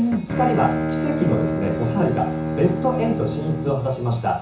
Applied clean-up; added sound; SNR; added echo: none; Bowed string instrument; 3 dB; reverberation time 0.6 s.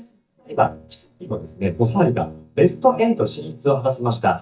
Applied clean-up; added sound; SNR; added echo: neural mask model DeepFilterNet 3.